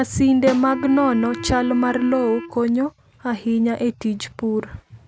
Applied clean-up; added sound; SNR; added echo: none; Wind instrument, woodwind instrument + Snare drum; 12 dB; none.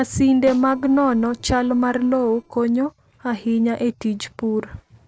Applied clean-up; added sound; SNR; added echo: neural separator model SepFormer DNS4.